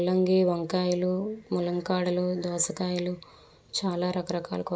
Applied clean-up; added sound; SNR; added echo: none; none; none; none.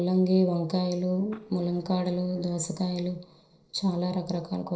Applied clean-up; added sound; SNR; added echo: neural separator model SepFormer DNS4.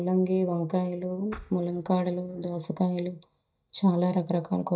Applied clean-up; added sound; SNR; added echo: neural mask model DeepFilterNet 3.